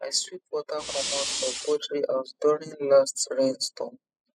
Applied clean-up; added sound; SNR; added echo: classical method spectral subtraction.